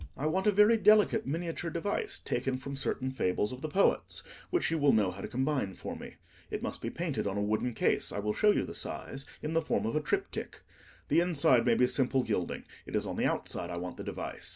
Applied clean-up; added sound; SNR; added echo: none; none; none; none.